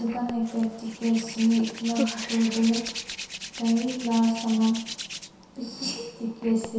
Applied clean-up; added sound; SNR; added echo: none; Hands; 11 dB; reverberation time 0.7 s.